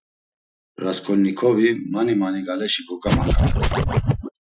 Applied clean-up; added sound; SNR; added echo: classical method Wiener filter.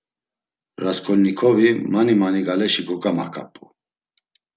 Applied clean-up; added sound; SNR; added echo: none; none; none; none.